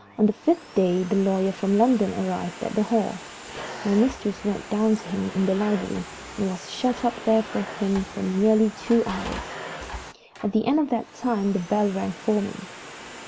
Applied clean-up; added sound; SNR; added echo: none; Domestic sounds, home sounds; 14 dB; none.